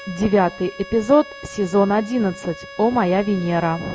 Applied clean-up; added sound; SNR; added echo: none; Bowed string instrument; 17 dB; none.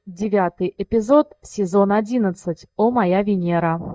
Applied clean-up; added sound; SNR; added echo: neural mask model DeepFilterNet 3.